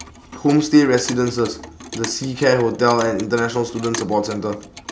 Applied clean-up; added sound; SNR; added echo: none; Clock; 15 dB; none.